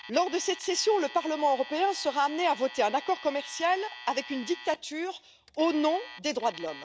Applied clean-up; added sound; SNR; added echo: none; Alarm; 16 dB; none.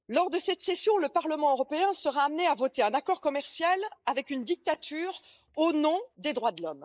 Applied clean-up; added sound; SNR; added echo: neural mask model Resemble Enhance denoiser.